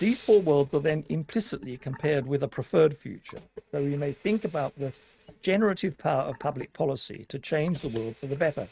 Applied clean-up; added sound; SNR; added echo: neural mask model RNNoise.